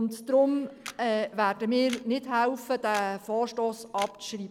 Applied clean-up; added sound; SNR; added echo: none; Camera; 19 dB; none.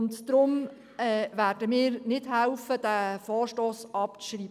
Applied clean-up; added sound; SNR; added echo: none; none; none; none.